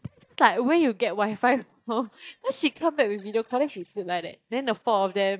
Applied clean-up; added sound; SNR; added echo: neural mask model DeepFilterNet 3.